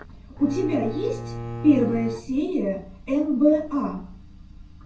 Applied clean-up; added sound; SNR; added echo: none; Bowed string instrument; 11 dB; reverberation time 0.2 s.